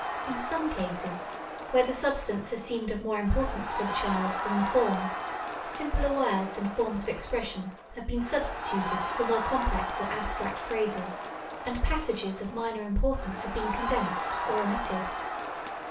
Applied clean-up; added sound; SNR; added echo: none; Crowd; 4 dB; reverberation time 0.3 s.